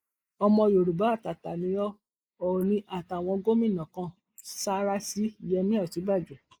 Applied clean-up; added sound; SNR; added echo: neural mask model Resemble Enhance denoiser.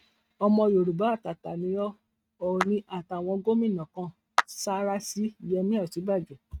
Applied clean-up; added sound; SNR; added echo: neural mask model RNNoise.